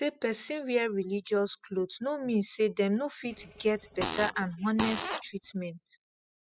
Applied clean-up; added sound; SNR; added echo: classical method spectral subtraction.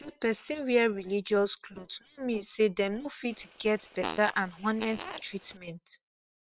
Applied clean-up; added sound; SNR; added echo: neural separator model SepFormer WHAM!.